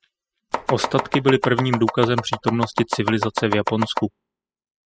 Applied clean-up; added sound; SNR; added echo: classical method spectral subtraction.